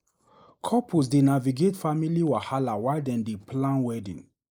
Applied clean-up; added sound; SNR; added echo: neural mask model Resemble Enhance denoiser.